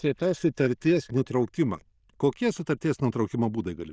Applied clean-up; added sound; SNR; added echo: neural diffusion model UNIVERSE++.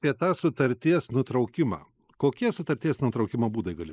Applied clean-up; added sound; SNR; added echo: neural mask model Resemble Enhance denoiser.